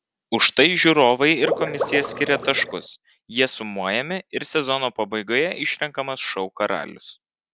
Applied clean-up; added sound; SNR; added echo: none; Water / Liquid; 5 dB; none.